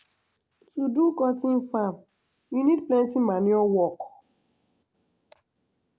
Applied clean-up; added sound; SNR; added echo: none; none; none; none.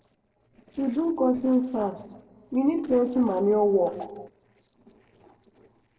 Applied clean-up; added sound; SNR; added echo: neural separator model SepFormer DNS4.